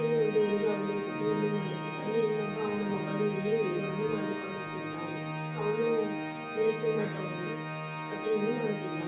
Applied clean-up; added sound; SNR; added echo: none; Organ; 5 dB; reverberation time 0.3 s.